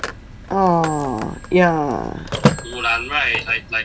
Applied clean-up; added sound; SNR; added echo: none; Telephone; 6 dB; none.